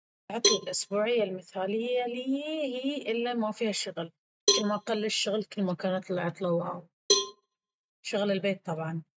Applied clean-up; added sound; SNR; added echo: neural mask model RNNoise.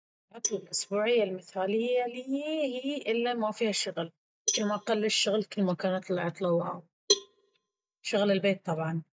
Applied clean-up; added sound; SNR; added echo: neural mask model DeepFilterNet 3.